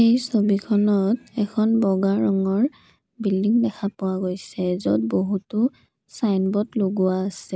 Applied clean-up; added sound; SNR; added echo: none; none; none; none.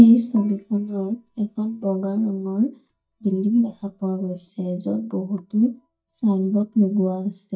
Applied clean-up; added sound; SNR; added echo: neural mask model DeepFilterNet 3.